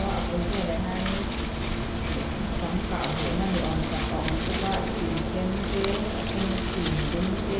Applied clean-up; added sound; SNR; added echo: none; Wind; -2 dB; reverberation time 1.4 s.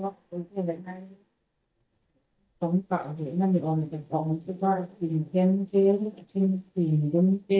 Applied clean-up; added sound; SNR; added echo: neural mask model DeepFilterNet 3.